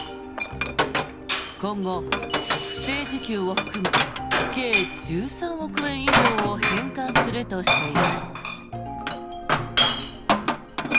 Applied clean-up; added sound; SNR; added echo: none; Glass; -5 dB; none.